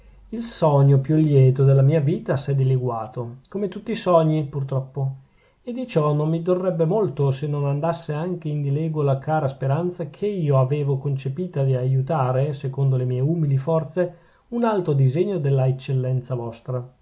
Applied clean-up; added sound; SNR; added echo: none; none; none; none.